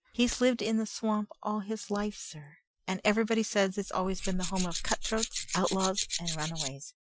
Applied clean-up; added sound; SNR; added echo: classical method Wiener filter.